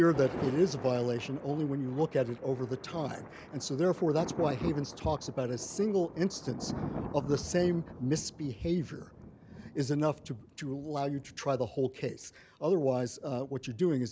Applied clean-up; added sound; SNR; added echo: none; Thunder; 12 dB; none.